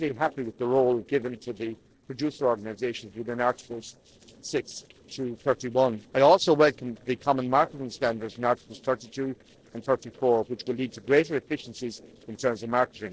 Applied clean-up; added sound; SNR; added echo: neural separator model SepFormer DNS4.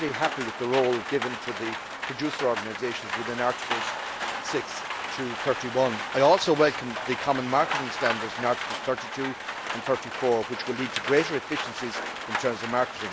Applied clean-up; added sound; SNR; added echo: none; Rain; 5 dB; none.